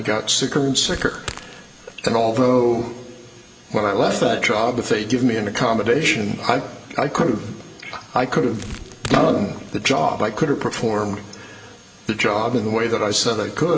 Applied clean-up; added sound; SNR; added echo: none; Crackle; 18 dB; reverberation time 1.3 s.